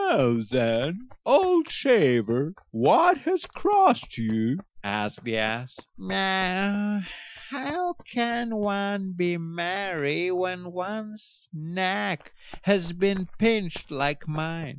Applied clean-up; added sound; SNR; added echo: classical method Wiener filter.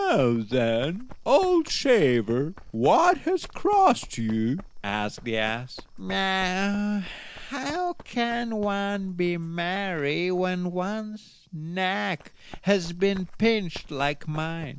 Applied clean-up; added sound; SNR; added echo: none; Run; 16 dB; none.